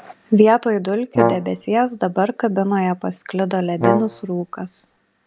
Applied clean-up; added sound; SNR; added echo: none; Brass instrument; 3 dB; none.